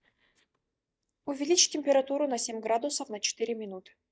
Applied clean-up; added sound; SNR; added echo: neural mask model DeepFilterNet 3.